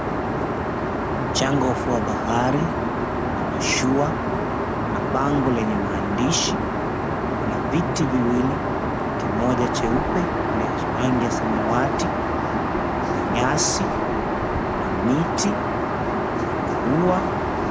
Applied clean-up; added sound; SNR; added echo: none; Aircraft; -3 dB; none.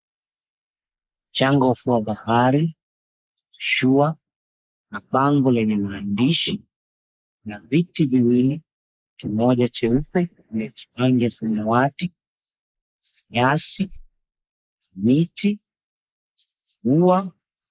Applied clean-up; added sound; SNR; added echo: neural mask model Resemble Enhance denoiser.